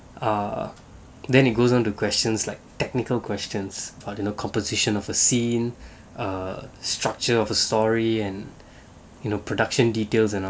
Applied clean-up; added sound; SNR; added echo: none; none; none; none.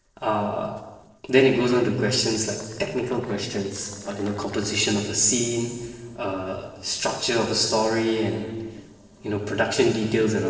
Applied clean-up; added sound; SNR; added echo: neural separator model SepFormer DNS4.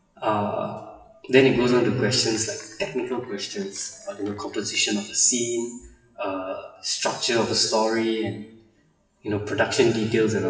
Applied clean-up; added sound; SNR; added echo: classical method WPE with log-MMSE.